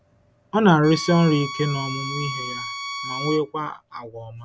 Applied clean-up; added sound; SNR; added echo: none; Bowed string instrument; 9 dB; none.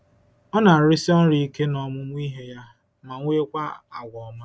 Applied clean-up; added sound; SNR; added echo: none; none; none; none.